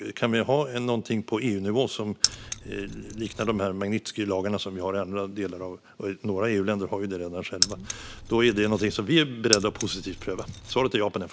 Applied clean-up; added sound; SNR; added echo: none; Keys jangling; 5 dB; none.